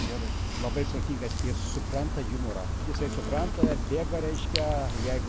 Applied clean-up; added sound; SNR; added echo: none; Fire; -4 dB; none.